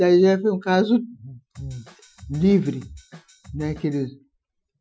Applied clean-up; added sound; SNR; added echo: classical method Wiener filter.